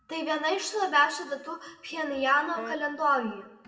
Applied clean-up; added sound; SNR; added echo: none; Wind instrument, woodwind instrument; 14 dB; reverberation time 0.7 s.